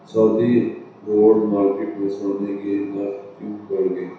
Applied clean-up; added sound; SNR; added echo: none; none; none; reverberation time 0.7 s.